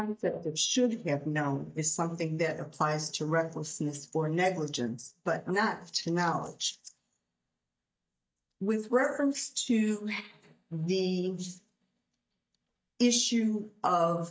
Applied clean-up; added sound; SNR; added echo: neural mask model DeepFilterNet 3.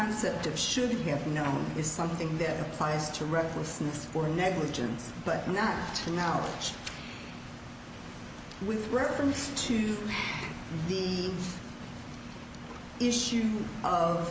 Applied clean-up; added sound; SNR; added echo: none; none; none; none.